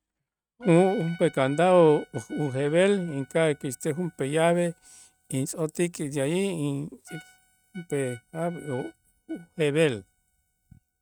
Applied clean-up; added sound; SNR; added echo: neural mask model RNNoise.